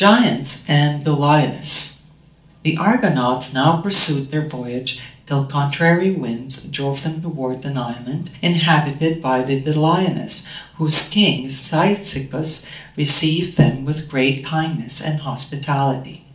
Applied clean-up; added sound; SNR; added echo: none; none; none; reverberation time 0.4 s.